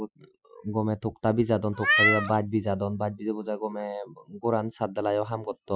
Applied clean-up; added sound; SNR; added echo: classical method Wiener filter.